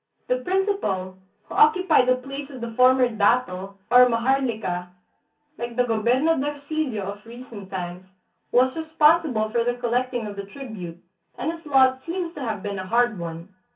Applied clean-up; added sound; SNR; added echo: none; none; none; reverberation time 0.3 s.